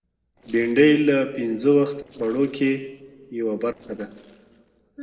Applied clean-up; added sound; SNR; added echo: neural separator model SepFormer DNS4.